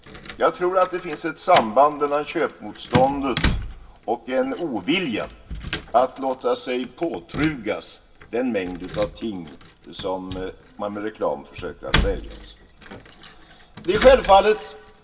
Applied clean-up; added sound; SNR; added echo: none; Keys jangling; 9 dB; reverberation time 0.2 s.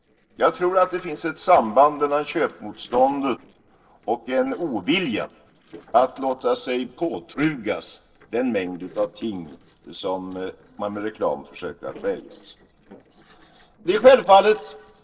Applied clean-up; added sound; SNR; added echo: neural separator model SepFormer DNS4.